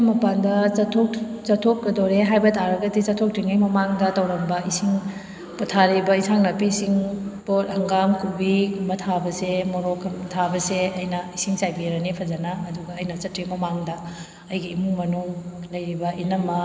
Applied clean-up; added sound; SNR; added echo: none; none; none; none.